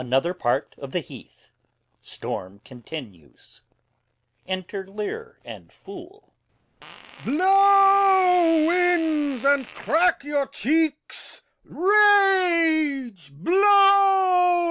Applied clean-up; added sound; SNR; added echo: none; Fart; 20 dB; none.